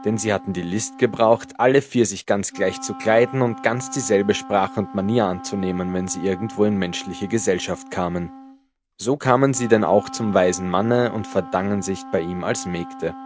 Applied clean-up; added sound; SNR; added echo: none; Wind instrument, woodwind instrument; 16 dB; none.